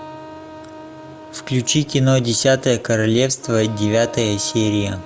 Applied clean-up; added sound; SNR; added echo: none; Wind instrument, woodwind instrument; 18 dB; none.